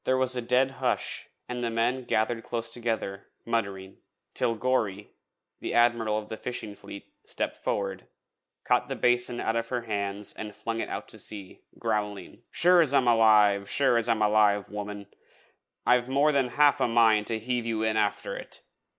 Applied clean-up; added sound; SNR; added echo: neural mask model Resemble Enhance denoiser.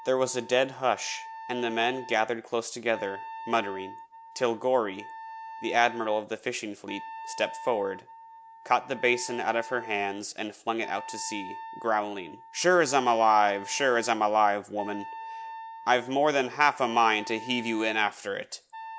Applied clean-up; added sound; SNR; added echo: none; Wind instrument, woodwind instrument; 15 dB; none.